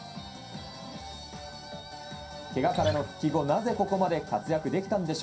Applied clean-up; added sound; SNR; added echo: none; Acoustic guitar; 4 dB; reverberation time 0.3 s.